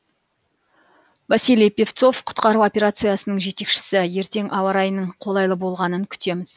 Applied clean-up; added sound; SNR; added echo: none; none; none; none.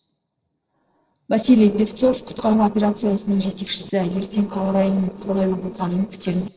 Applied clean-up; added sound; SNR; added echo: neural separator model SepFormer DNS4.